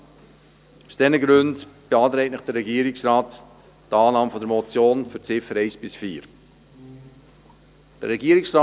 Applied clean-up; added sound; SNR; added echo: none; none; none; none.